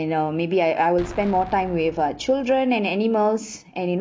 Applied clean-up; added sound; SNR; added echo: none; Explosion; 19 dB; none.